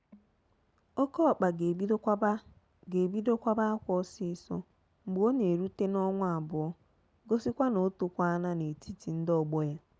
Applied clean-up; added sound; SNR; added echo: none; none; none; none.